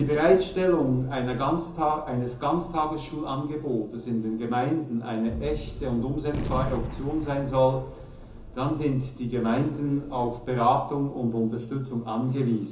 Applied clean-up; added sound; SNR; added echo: none; Gunshot, gunfire; 13 dB; reverberation time 0.6 s.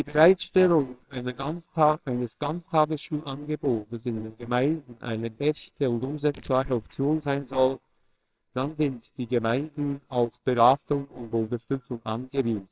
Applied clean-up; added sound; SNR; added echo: neural separator model SepFormer WHAMR!.